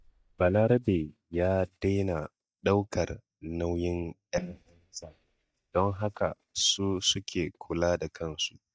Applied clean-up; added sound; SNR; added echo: neural mask model DeepFilterNet 3.